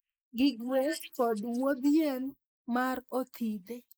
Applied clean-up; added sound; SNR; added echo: neural mask model Resemble Enhance denoiser.